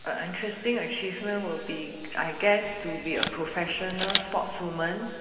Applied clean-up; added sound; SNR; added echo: none; Camera; 5 dB; reverberation time 2.5 s.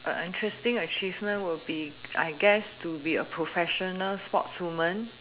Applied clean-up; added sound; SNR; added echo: none; none; none; none.